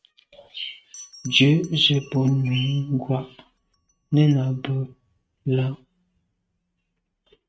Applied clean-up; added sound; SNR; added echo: neural mask model RNNoise.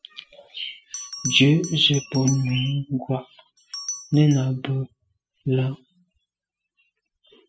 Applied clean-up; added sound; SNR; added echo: classical method spectral subtraction.